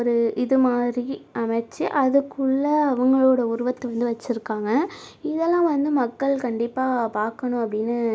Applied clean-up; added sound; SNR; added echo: none; none; none; none.